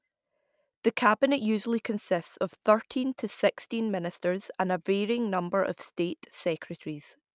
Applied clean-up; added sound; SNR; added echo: none; none; none; none.